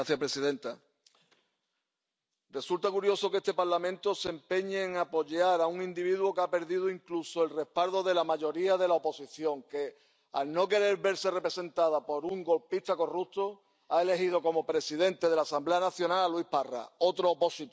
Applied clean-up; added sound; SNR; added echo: none; none; none; none.